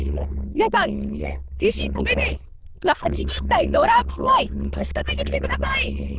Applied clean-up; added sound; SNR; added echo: neural diffusion model UNIVERSE++.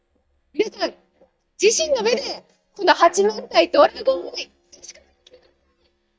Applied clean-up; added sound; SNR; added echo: neural mask model DeepFilterNet 3.